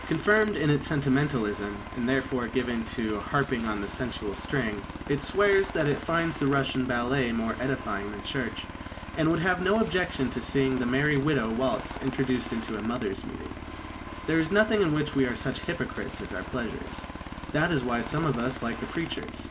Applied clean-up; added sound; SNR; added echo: none; Aircraft; 10 dB; reverberation time 0.2 s.